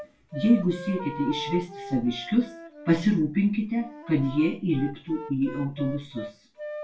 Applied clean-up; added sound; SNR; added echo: none; Wind instrument, woodwind instrument; 13 dB; reverberation time 0.2 s.